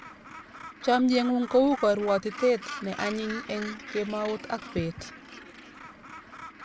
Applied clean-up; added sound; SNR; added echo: none; Gull, seagull; 13 dB; none.